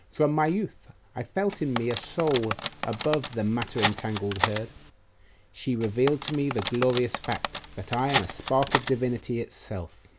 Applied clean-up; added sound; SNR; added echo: none; Cutlery, silverware; 3 dB; none.